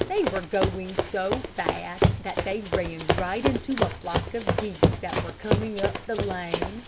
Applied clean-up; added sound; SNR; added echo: none; Run; -4 dB; none.